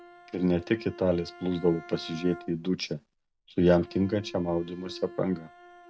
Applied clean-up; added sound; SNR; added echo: none; Bowed string instrument; 19 dB; none.